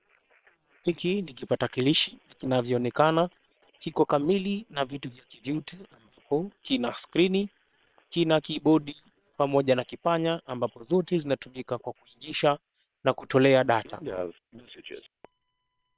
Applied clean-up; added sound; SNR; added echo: neural separator model SepFormer WHAM!.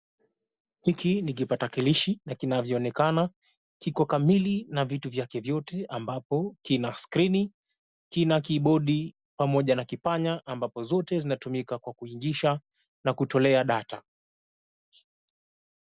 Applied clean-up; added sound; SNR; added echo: none; none; none; none.